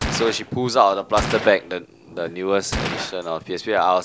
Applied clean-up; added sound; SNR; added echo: none; Gunshot, gunfire; 8 dB; none.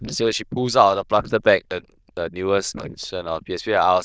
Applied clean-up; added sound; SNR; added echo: neural diffusion model UNIVERSE++.